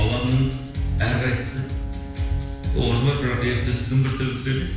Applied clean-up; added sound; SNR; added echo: none; Brass instrument; 18 dB; reverberation time 0.9 s.